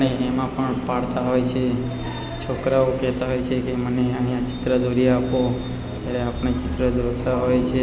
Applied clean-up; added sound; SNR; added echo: none; none; none; none.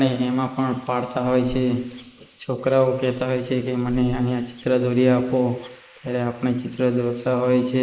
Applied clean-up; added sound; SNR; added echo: neural mask model Resemble Enhance denoiser.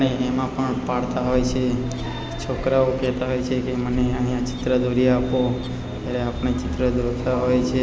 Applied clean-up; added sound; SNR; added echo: none; Bird; 14 dB; none.